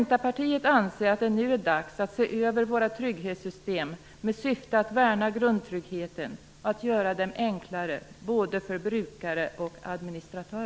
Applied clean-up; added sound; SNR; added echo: none; none; none; none.